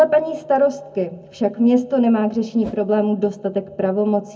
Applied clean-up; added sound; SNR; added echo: none; Whoosh, swoosh, swish; 19 dB; reverberation time 0.3 s.